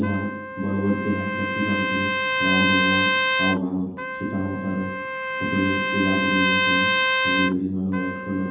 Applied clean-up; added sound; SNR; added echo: none; Trumpet; -1 dB; reverberation time 0.9 s.